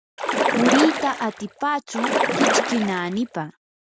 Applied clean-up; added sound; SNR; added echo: none; Splash, splatter; -1 dB; none.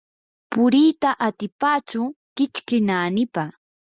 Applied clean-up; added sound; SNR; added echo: none; none; none; none.